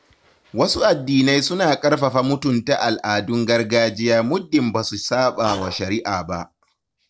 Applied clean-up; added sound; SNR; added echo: neural separator model SepFormer DNS4.